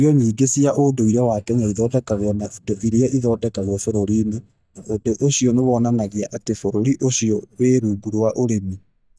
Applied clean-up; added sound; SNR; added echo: neural mask model DeepFilterNet 3.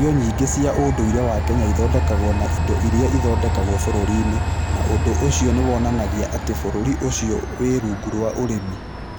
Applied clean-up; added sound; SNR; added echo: none; Train; 0 dB; none.